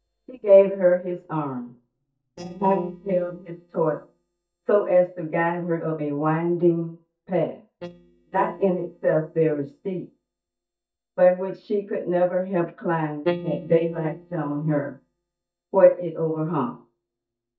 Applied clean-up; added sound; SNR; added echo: neural mask model DeepFilterNet 3.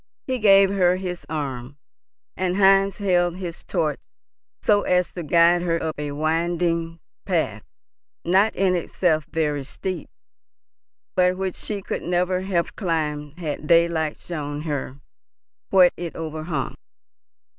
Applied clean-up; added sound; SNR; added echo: none; none; none; none.